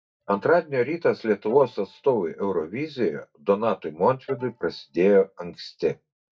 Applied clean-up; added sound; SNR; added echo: neural mask model DeepFilterNet 3.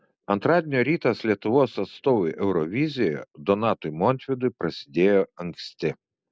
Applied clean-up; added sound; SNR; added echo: none; none; none; none.